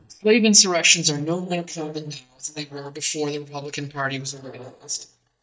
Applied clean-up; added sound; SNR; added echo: neural mask model DeepFilterNet 3.